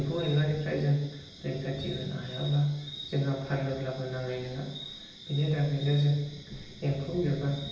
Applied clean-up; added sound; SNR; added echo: none; Thunder; 18 dB; reverberation time 0.9 s.